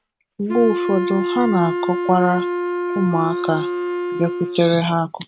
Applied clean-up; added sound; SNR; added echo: none; Wind instrument, woodwind instrument; 3 dB; none.